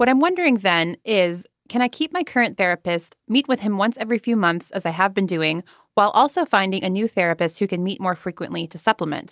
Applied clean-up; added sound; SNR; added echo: none; none; none; none.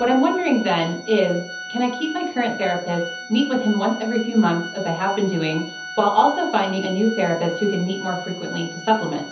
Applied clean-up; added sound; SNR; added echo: none; Organ; 12 dB; reverberation time 0.7 s.